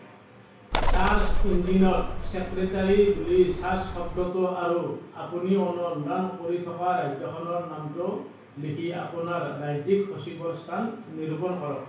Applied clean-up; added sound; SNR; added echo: none; Bird; -2 dB; reverberation time 0.6 s.